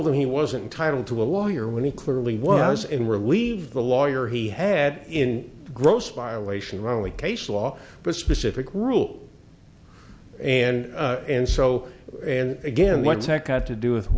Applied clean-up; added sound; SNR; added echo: none; none; none; none.